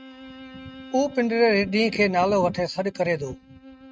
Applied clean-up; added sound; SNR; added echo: neural mask model RNNoise.